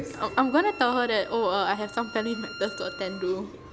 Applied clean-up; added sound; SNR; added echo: none; Bowed string instrument; 16 dB; none.